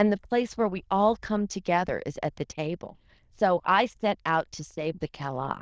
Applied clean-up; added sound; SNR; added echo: neural diffusion model UNIVERSE++.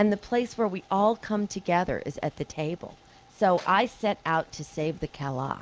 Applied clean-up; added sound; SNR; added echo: none; none; none; none.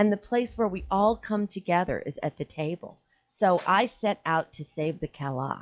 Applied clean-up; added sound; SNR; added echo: classical method log-MMSE.